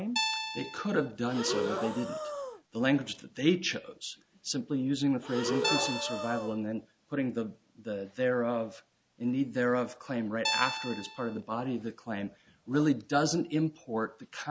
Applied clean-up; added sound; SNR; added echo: none; Guitar + Breathing; 2 dB; none.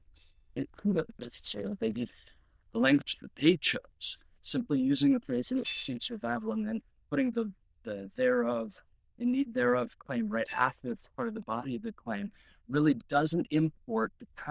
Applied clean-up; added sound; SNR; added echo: neural diffusion model UNIVERSE++.